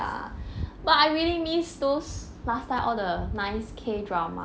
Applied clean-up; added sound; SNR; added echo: none; none; none; none.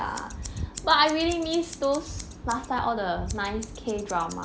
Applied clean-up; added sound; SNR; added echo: none; Scissors; 17 dB; none.